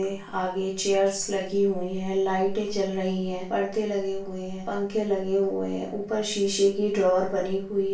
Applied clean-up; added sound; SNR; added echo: none; none; none; reverberation time 0.3 s.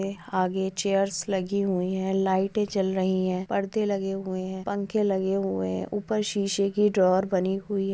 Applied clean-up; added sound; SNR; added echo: none; none; none; none.